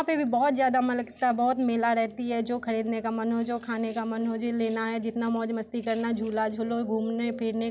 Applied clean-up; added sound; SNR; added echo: none; none; none; none.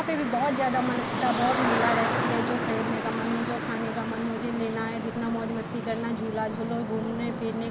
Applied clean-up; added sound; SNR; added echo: none; Traffic noise, roadway noise; 1 dB; none.